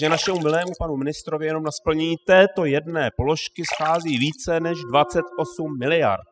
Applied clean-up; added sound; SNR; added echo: classical method spectral subtraction.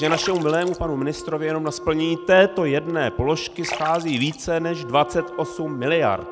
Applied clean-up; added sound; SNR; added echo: none; Wind instrument, woodwind instrument + Splash, splatter; 12 dB; none.